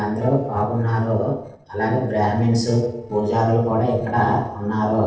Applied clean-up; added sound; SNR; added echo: neural separator model SepFormer DNS4.